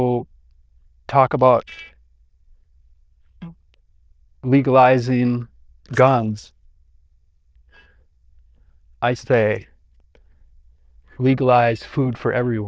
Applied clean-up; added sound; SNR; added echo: neural diffusion model UNIVERSE++.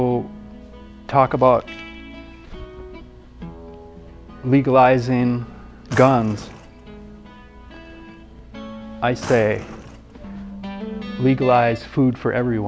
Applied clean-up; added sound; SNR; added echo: none; Drawer open or close; 16 dB; none.